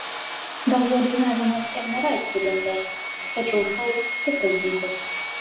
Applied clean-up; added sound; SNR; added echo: none; Sawing; 3 dB; reverberation time 0.7 s.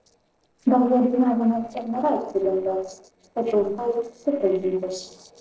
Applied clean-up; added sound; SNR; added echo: neural separator model SepFormer DNS4.